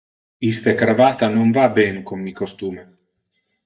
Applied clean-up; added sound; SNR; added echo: neural mask model DeepFilterNet 3.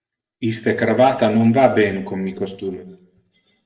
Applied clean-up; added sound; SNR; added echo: neural separator model SepFormer DNS4.